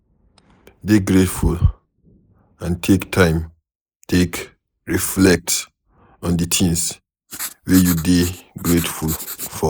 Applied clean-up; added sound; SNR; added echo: neural mask model Resemble Enhance denoiser.